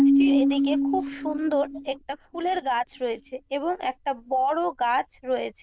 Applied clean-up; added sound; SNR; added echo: neural diffusion model UNIVERSE++.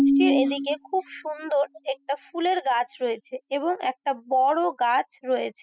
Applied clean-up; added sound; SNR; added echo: classical method spectral subtraction.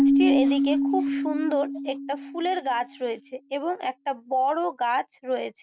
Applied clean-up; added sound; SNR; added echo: none; Keyboard (musical); -1 dB; none.